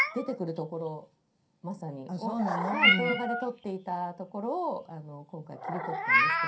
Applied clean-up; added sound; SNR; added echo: none; Meow; -3 dB; reverberation time 0.3 s.